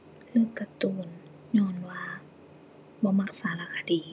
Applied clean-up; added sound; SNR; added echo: none; none; none; none.